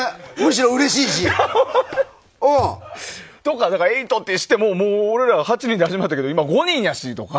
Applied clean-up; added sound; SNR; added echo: none; Thump, thud; 17 dB; none.